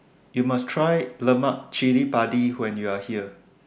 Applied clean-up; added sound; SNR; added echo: none; none; none; none.